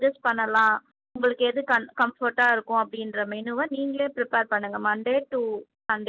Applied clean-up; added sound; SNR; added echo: none; none; none; none.